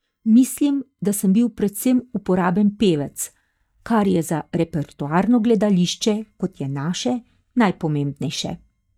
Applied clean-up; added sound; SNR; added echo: neural mask model DeepFilterNet 3.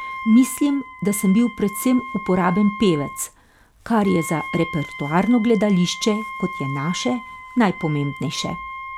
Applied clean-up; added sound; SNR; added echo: none; Wind instrument, woodwind instrument; 13 dB; none.